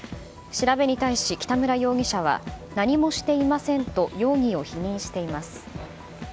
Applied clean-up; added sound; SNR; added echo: none; none; none; none.